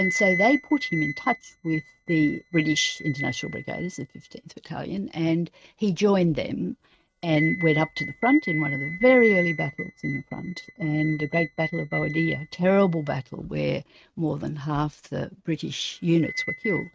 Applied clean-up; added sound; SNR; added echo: neural mask model RNNoise.